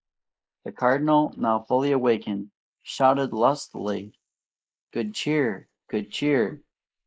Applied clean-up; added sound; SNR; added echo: neural mask model Resemble Enhance denoiser.